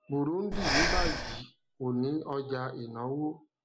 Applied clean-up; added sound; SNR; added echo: none; Breathing; -1 dB; none.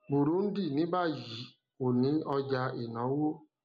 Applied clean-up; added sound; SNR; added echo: none; none; none; none.